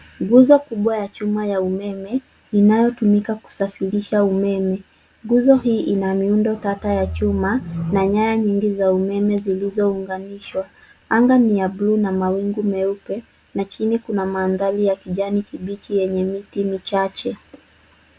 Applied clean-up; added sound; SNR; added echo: none; none; none; none.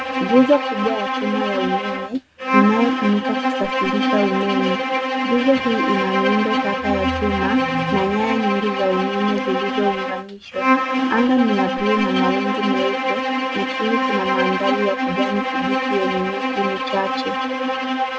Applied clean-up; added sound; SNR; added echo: none; Bowed string instrument; -1 dB; none.